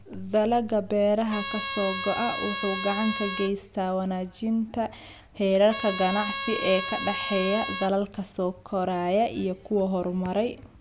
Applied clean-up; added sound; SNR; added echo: none; Trumpet; 6 dB; none.